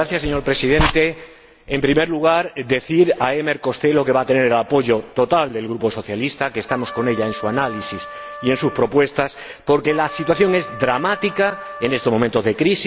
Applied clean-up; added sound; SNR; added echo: none; Trumpet; 15 dB; none.